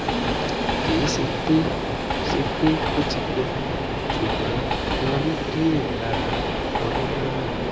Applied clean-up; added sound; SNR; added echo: none; Train; -3 dB; reverberation time 0.6 s.